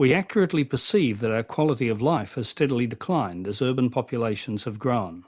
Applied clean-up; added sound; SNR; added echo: none; none; none; none.